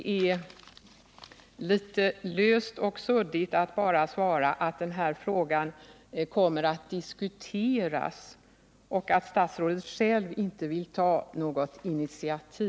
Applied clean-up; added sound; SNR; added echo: none; none; none; none.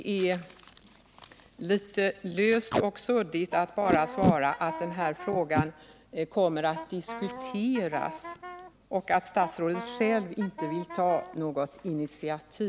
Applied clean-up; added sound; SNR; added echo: none; Packing tape, duct tape + Wind instrument, woodwind instrument; 7 dB; none.